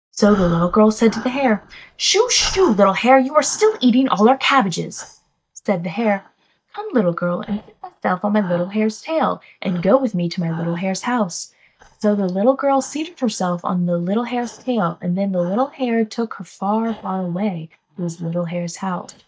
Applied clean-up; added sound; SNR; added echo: neural mask model DeepFilterNet 3.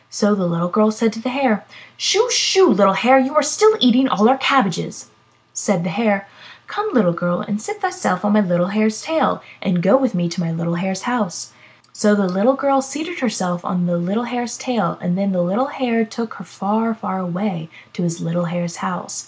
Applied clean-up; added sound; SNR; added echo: none; none; none; none.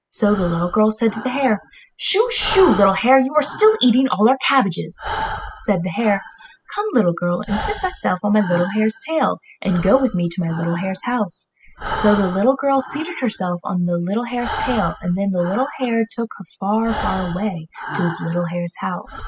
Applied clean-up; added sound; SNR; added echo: classical method spectral subtraction.